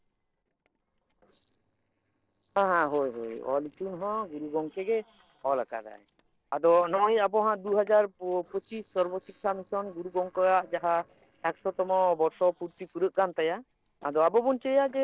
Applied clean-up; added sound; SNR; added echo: neural separator model SepFormer DNS4.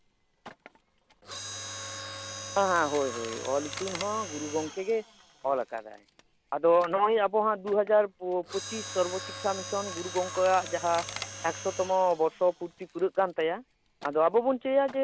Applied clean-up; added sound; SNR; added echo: none; Mechanisms; 13 dB; none.